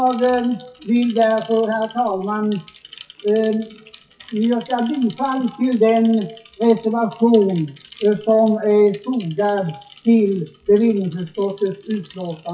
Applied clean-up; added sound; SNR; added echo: classical method WPE with log-MMSE.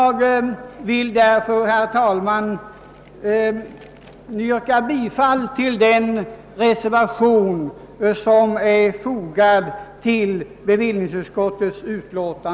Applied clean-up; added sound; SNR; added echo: none; none; none; none.